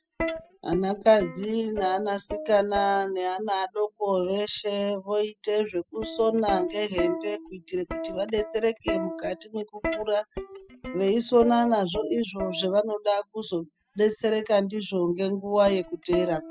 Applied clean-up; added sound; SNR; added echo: classical method spectral subtraction.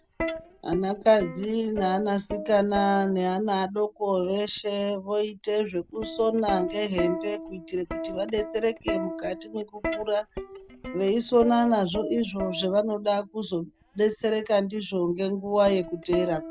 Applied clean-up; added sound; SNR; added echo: none; Plucked string instrument; 11 dB; none.